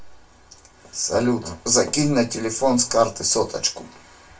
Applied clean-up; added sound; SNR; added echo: none; none; none; reverberation time 0.2 s.